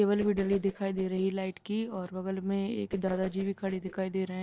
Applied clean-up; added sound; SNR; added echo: neural separator model SepFormer DNS4.